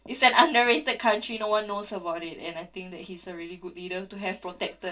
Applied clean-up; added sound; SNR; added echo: none; none; none; reverberation time 0.2 s.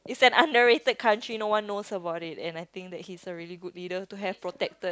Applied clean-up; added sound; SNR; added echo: none; none; none; none.